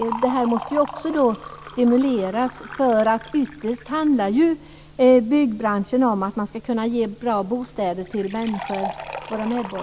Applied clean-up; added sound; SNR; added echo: none; Liquid; 15 dB; none.